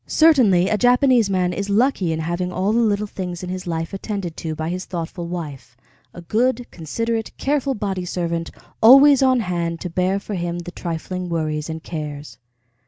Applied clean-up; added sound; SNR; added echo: none; none; none; none.